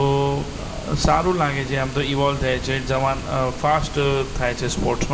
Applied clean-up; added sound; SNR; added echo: none; Water; 12 dB; reverberation time 2.9 s.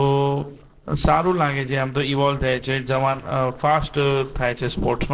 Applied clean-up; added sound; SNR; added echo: neural separator model SepFormer DNS4.